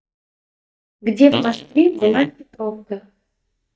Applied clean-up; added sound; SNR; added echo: neural mask model DeepFilterNet 3.